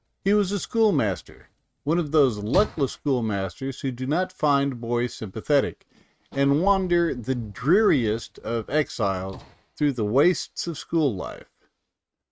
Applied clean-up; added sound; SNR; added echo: neural mask model RNNoise.